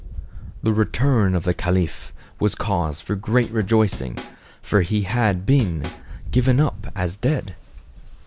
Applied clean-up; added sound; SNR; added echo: none; Rain + Drum / Drum kit; 13 dB; none.